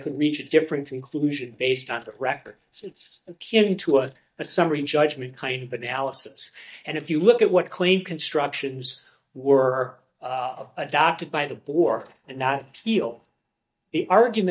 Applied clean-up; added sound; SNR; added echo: neural mask model DeepFilterNet 3.